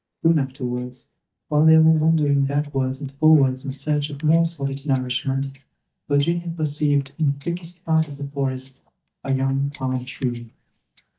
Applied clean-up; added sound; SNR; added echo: neural mask model DeepFilterNet 3.